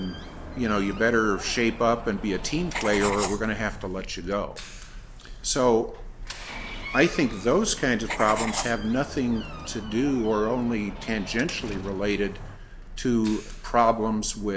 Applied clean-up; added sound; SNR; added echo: none; Writing + Door; 12 dB; none.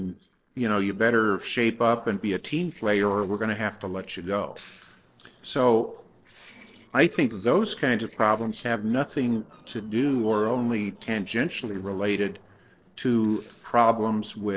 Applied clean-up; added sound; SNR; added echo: neural separator model SepFormer DNS4.